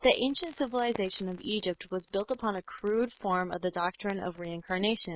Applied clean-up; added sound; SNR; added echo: neural mask model RNNoise.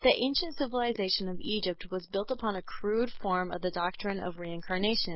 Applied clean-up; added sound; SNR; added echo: neural mask model Resemble Enhance denoiser.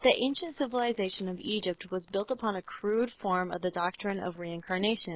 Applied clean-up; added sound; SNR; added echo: neural separator model SepFormer DNS4.